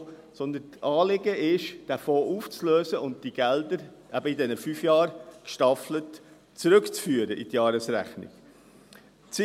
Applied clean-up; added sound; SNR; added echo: none; none; none; none.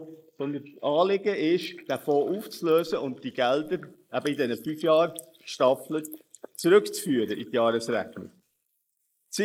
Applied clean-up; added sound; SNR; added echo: neural mask model Resemble Enhance denoiser.